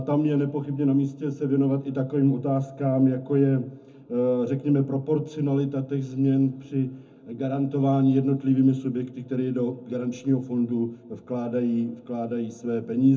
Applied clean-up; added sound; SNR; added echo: none; none; none; reverberation time 0.3 s.